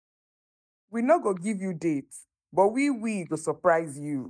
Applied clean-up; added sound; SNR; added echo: neural mask model DeepFilterNet 3.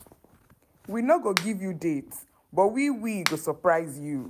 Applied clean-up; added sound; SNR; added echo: none; Finger snapping; 8 dB; none.